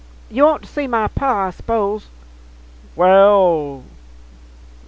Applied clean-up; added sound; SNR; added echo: none; none; none; none.